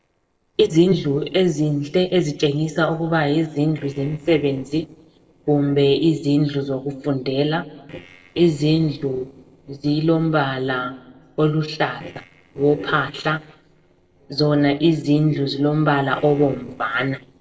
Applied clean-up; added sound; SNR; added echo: neural separator model SepFormer DNS4.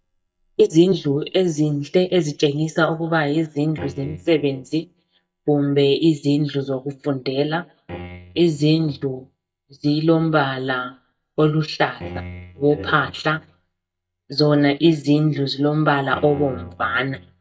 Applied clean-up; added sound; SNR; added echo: neural mask model DeepFilterNet 3.